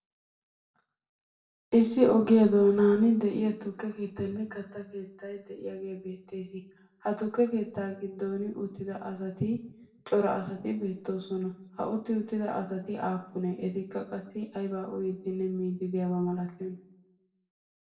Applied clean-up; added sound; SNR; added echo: none; none; none; reverberation time 0.6 s.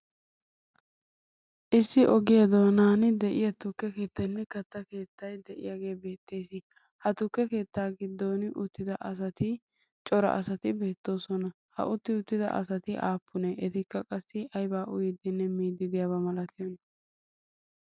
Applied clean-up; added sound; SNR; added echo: none; none; none; none.